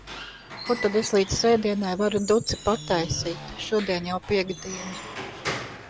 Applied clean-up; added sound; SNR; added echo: none; Squeak / Wood; 12 dB; none.